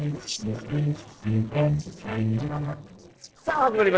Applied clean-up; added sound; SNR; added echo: neural separator model SepFormer DNS4.